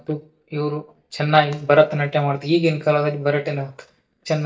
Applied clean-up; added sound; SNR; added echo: neural mask model DeepFilterNet 3.